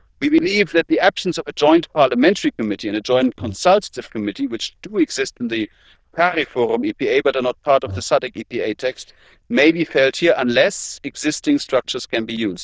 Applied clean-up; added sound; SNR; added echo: neural diffusion model UNIVERSE++.